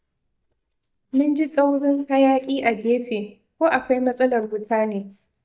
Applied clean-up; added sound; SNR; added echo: neural mask model DeepFilterNet 3.